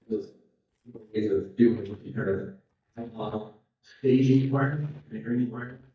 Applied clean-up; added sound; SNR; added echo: neural mask model DeepFilterNet 3.